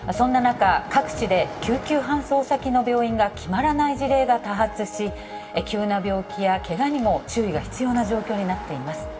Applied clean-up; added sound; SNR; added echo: none; Car passing by; 18 dB; reverberation time 0.8 s.